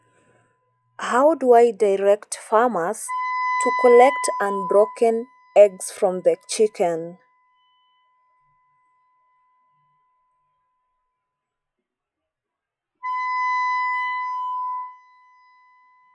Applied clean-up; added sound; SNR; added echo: classical method log-MMSE.